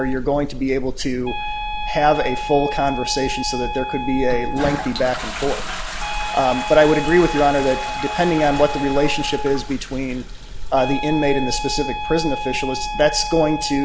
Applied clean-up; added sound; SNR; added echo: none; Toilet flush + Wind instrument, woodwind instrument; 7 dB; none.